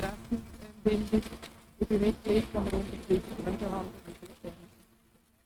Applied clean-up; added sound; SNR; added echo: neural mask model RNNoise.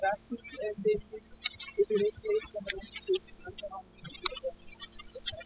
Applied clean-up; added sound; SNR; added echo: classical method spectral subtraction.